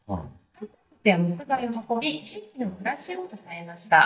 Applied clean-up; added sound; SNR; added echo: neural mask model DeepFilterNet 3.